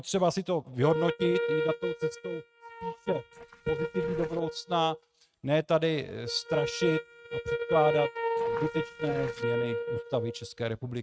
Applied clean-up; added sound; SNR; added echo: neural mask model RNNoise.